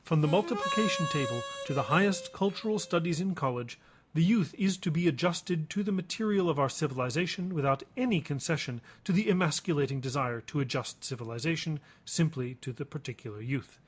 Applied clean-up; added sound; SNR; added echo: none; Harmonica; 7 dB; none.